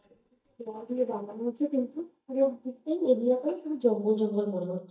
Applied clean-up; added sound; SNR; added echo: neural mask model DeepFilterNet 3.